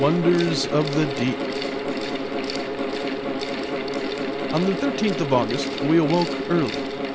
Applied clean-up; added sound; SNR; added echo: none; Mechanical fan; 2 dB; none.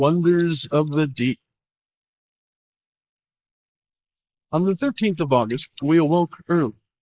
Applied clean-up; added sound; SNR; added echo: neural mask model Resemble Enhance denoiser.